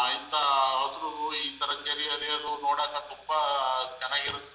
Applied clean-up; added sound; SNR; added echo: neural separator model SepFormer DNS4.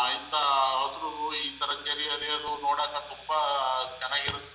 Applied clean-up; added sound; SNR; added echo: none; Domestic sounds, home sounds; 19 dB; reverberation time 0.9 s.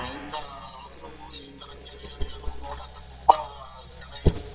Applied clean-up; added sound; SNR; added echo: neural mask model DeepFilterNet 3.